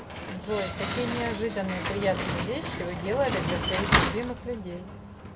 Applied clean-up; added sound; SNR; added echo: none; Slam; -1 dB; none.